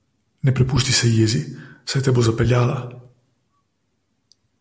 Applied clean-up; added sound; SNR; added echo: none; none; none; none.